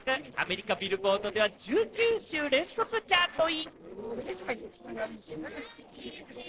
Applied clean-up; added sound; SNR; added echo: neural separator model SepFormer DNS4.